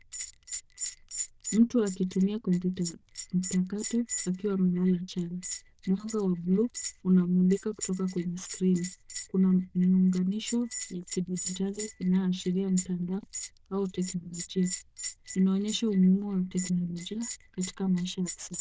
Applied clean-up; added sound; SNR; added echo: neural diffusion model UNIVERSE++.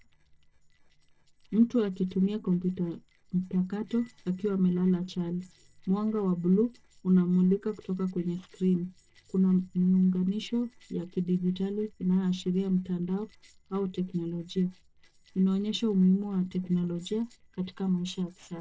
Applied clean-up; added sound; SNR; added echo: neural separator model SepFormer DNS4.